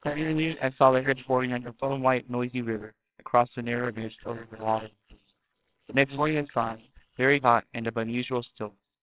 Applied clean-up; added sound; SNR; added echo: neural separator model SepFormer WHAMR!.